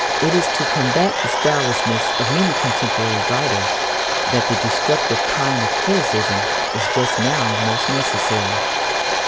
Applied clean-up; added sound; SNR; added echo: none; Domestic sounds, home sounds; -4 dB; none.